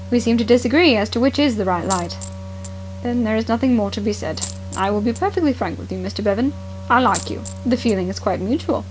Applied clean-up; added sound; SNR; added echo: none; Coin (dropping) + Wind instrument, woodwind instrument; 17 dB; none.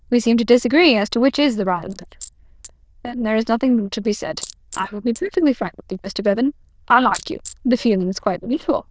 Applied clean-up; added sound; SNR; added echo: neural diffusion model UNIVERSE++.